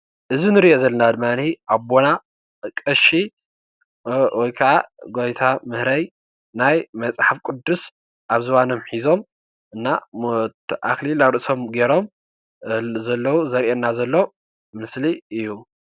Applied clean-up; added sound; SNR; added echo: none; none; none; none.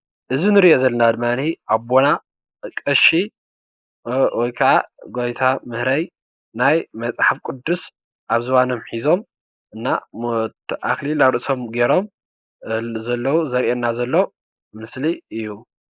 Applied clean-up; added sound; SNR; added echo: neural mask model Resemble Enhance denoiser.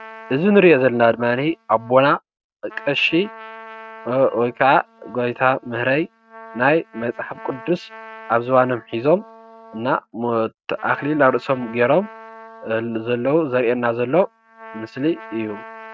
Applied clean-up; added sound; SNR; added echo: neural mask model RNNoise.